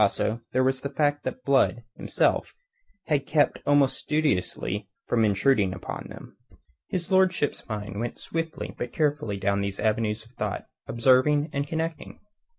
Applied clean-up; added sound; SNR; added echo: none; none; none; none.